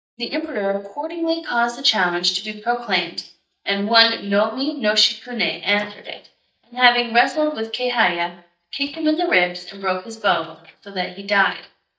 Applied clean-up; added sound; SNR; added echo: neural mask model DeepFilterNet 3.